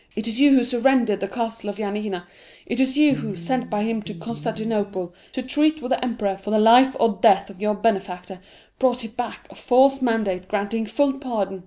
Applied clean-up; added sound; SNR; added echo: none; Electric guitar; 14 dB; none.